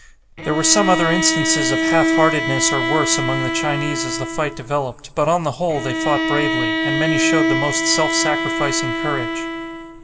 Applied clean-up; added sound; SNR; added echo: none; Bowed string instrument; 0 dB; reverberation time 1.6 s.